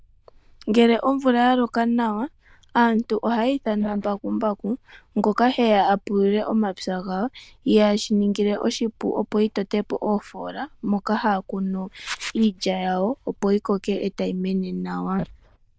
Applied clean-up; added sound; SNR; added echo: neural diffusion model UNIVERSE++.